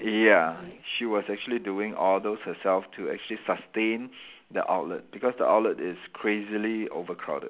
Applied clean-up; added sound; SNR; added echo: none; none; none; none.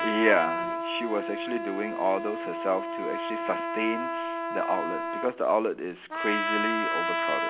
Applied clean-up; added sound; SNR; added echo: none; Trumpet; 1 dB; none.